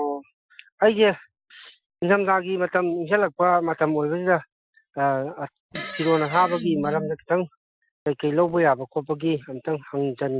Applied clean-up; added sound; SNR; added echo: classical method Wiener filter.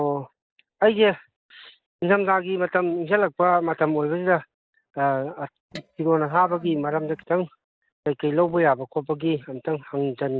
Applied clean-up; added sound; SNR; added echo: neural mask model DeepFilterNet 3.